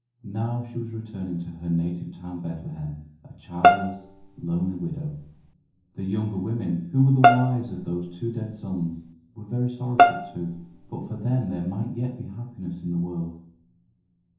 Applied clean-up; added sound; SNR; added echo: none; Bowed string instrument; -4 dB; reverberation time 0.7 s.